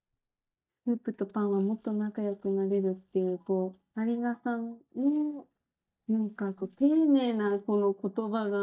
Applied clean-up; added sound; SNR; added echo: neural mask model DeepFilterNet 3.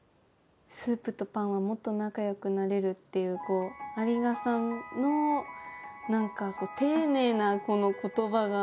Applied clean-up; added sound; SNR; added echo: none; none; none; none.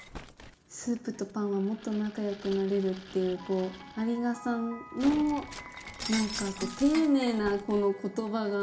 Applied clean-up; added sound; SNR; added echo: none; Shatter; 14 dB; reverberation time 0.4 s.